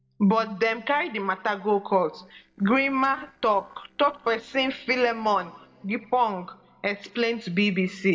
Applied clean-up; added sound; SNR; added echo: neural separator model SepFormer DNS4.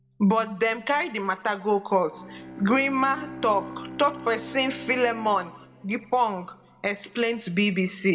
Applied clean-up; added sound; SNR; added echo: none; Bowed string instrument; 17 dB; reverberation time 2.0 s.